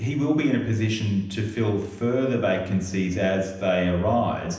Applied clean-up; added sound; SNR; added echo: none; none; none; reverberation time 0.9 s.